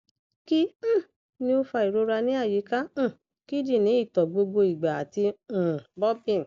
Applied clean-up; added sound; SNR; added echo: none; none; none; none.